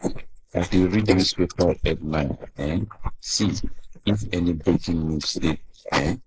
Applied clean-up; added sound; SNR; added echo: neural mask model Resemble Enhance denoiser.